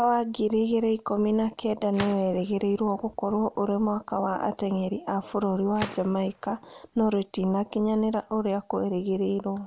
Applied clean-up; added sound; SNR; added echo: none; Gunshot, gunfire; 20 dB; none.